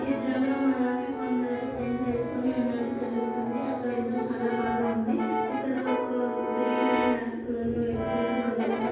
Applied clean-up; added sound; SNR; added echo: none; Brass instrument; 4 dB; reverberation time 1.3 s.